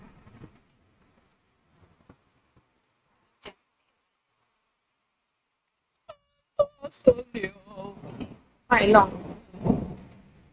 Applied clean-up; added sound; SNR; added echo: neural mask model RNNoise.